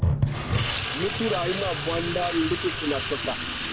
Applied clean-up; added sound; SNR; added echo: none; Sink (filling or washing) / Water tap, faucet; -1 dB; none.